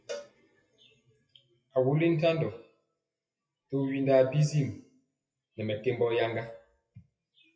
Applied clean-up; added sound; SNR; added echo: classical method WPE with log-MMSE.